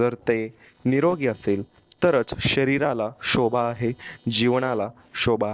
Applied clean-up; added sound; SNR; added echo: neural separator model SepFormer DNS4.